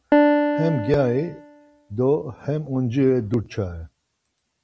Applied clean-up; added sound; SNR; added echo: none; Piano; 0 dB; none.